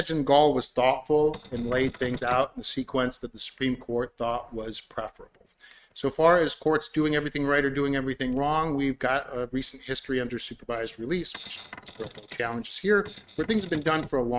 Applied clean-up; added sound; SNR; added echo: neural mask model RNNoise.